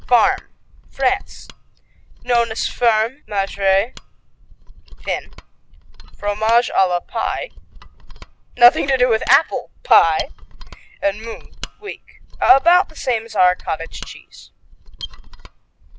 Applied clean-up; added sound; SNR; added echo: none; Mechanisms; 14 dB; none.